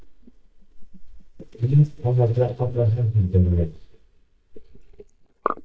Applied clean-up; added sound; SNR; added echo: neural mask model DeepFilterNet 3.